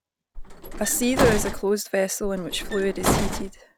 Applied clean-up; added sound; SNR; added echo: none; Bus; 1 dB; none.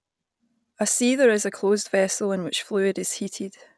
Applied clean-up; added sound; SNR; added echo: none; none; none; none.